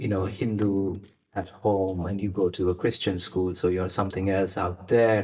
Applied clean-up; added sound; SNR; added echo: neural mask model DeepFilterNet 3.